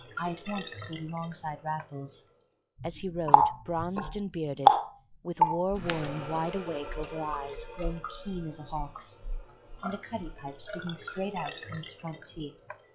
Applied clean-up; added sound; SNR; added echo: classical method log-MMSE.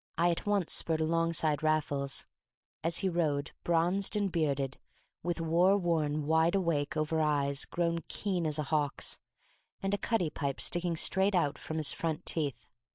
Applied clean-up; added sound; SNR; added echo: none; none; none; none.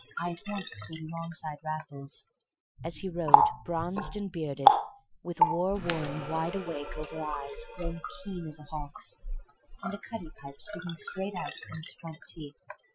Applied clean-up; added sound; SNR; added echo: classical method Wiener filter.